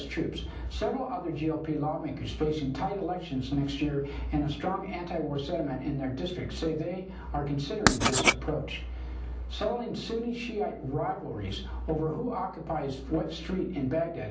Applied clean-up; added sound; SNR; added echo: none; Writing; -4 dB; reverberation time 0.6 s.